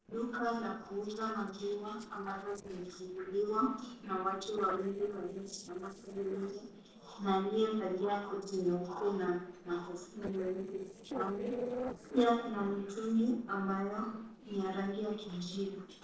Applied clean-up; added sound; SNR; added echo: neural separator model SepFormer DNS4.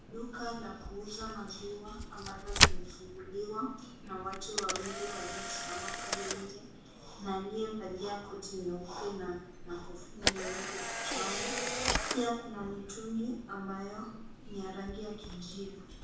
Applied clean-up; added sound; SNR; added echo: none; Camera; -3 dB; reverberation time 0.7 s.